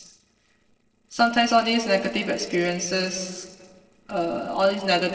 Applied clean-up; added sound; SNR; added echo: neural separator model SepFormer DNS4.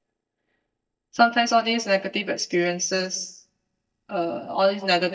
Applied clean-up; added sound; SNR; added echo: neural mask model DeepFilterNet 3.